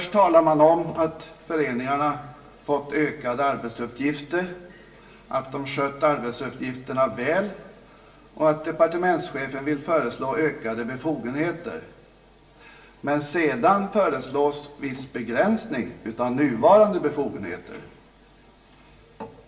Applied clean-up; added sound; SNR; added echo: none; none; none; reverberation time 0.6 s.